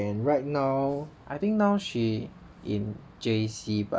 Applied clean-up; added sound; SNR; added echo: none; none; none; none.